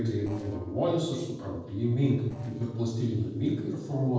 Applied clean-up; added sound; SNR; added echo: neural separator model SepFormer DNS4.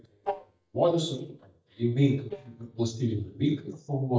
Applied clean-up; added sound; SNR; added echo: neural mask model DeepFilterNet 3.